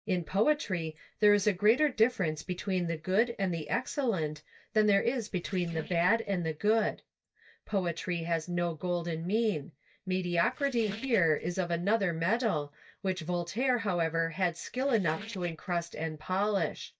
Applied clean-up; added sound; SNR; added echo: neural mask model DeepFilterNet 3.